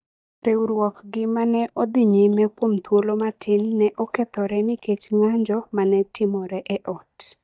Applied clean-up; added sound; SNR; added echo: neural mask model DeepFilterNet 3.